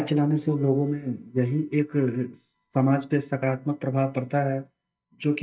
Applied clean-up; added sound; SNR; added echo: neural mask model DeepFilterNet 3.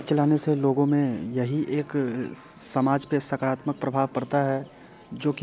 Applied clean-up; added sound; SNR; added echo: none; none; none; none.